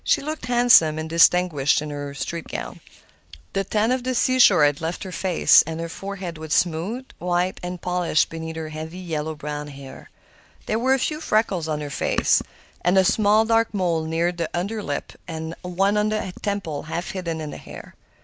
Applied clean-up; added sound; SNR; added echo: none; none; none; none.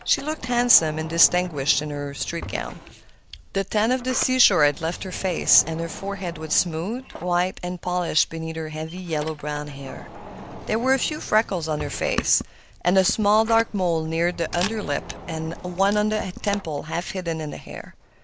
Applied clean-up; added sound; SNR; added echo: none; Sliding door + Camera; 14 dB; none.